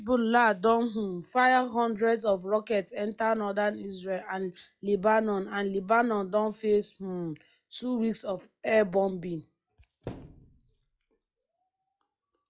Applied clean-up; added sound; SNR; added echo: classical method log-MMSE.